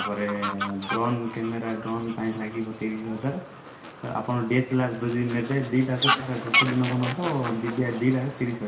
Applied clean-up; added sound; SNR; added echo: none; Fowl; 5 dB; reverberation time 0.8 s.